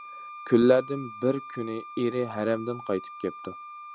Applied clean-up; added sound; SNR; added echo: none; Wind instrument, woodwind instrument; 14 dB; none.